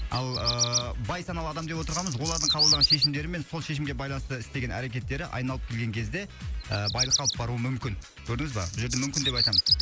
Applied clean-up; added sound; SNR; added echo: none; Bird vocalization, bird call, bird song; 0 dB; none.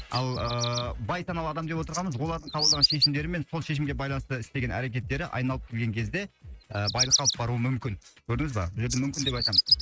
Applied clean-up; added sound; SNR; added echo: neural mask model RNNoise.